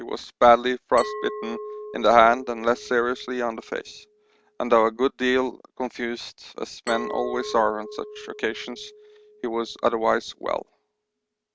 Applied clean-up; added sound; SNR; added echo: none; Glass; 15 dB; none.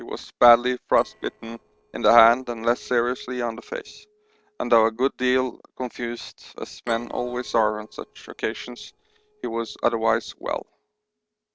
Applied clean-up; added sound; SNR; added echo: neural separator model SepFormer DNS4.